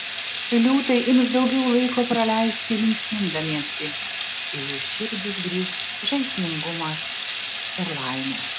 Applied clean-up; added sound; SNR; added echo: none; Water tap, faucet / Liquid; 0 dB; none.